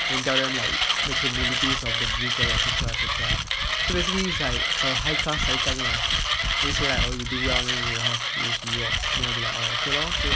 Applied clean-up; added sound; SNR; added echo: none; Mechanisms; -4 dB; none.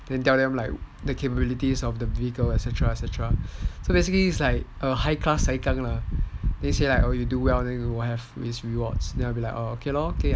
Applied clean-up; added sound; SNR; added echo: none; none; none; none.